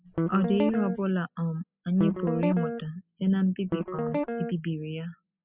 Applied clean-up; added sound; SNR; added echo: classical method spectral subtraction.